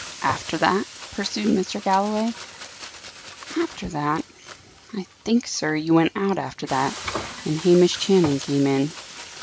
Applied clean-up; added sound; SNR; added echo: none; Frying (food); 14 dB; none.